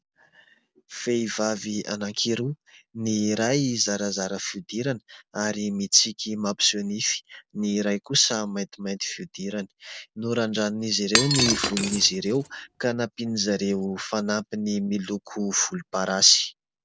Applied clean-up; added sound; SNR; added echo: none; Shatter; 1 dB; none.